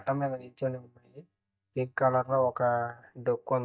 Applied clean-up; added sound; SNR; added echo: neural mask model DeepFilterNet 3.